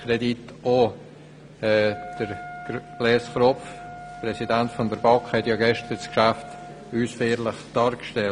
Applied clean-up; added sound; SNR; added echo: none; Wind instrument, woodwind instrument; 18 dB; none.